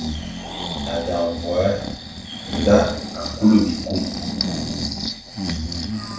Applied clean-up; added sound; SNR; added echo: none; Breathing; 5 dB; reverberation time 0.6 s.